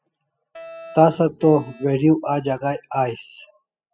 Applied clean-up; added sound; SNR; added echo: classical method spectral subtraction.